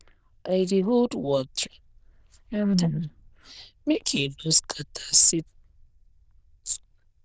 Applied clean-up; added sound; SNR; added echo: neural diffusion model UNIVERSE++.